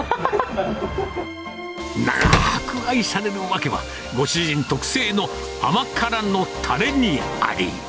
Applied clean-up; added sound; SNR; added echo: none; Slam; 3 dB; none.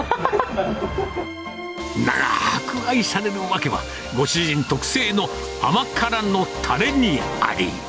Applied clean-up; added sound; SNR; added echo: none; none; none; none.